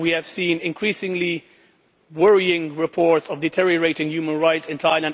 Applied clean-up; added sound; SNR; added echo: none; none; none; none.